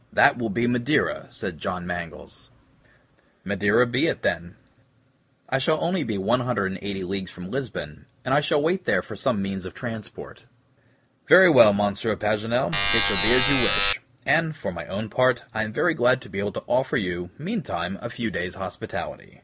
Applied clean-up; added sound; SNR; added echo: none; Alarm; -4 dB; none.